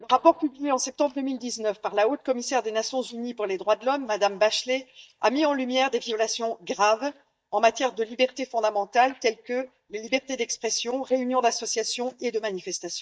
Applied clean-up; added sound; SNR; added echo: neural mask model DeepFilterNet 3.